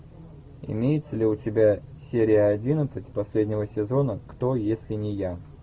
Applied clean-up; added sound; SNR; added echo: none; none; none; none.